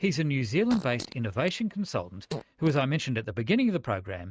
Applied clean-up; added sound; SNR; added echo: neural mask model RNNoise.